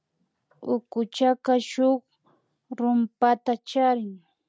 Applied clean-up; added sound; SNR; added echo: none; none; none; none.